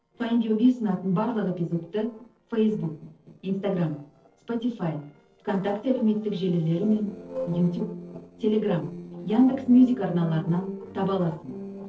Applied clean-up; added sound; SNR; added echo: neural separator model SepFormer DNS4.